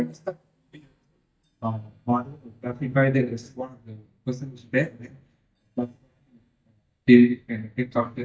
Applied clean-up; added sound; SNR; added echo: neural mask model DeepFilterNet 3.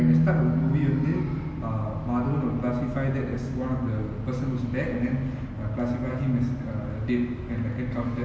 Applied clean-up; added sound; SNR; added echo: none; none; none; none.